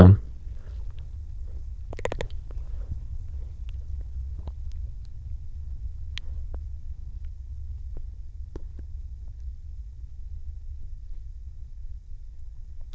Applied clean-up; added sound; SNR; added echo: neural diffusion model UNIVERSE++.